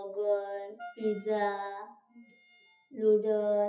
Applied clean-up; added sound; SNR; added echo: classical method WPE with log-MMSE.